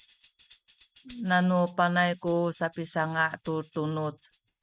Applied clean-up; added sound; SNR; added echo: neural mask model RNNoise.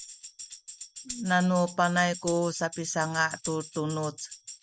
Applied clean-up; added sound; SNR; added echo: none; Tambourine; 13 dB; none.